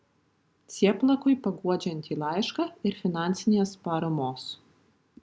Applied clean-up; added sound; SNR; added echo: none; none; none; none.